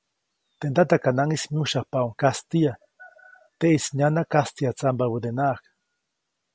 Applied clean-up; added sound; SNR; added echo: none; none; none; none.